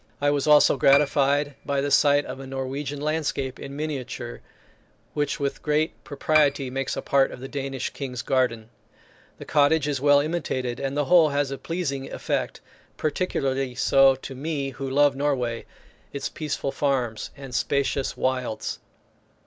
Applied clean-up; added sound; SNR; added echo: none; Piano; 10 dB; none.